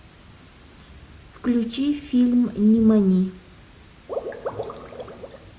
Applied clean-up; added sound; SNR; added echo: none; Water / Liquid; 10 dB; none.